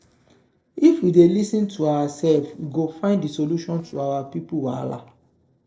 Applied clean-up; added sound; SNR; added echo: neural separator model SepFormer DNS4.